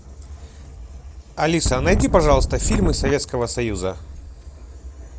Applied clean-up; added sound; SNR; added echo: none; Wind; -2 dB; none.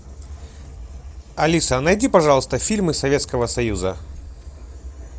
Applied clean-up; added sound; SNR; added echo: none; none; none; none.